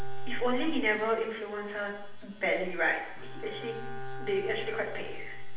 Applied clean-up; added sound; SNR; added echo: none; Bowed string instrument; 16 dB; reverberation time 0.7 s.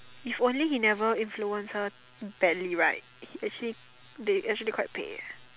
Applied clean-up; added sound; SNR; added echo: none; none; none; none.